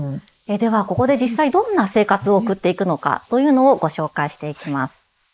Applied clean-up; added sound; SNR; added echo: neural mask model Resemble Enhance denoiser.